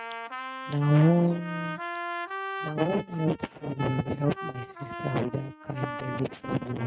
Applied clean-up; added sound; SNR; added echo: neural mask model RNNoise.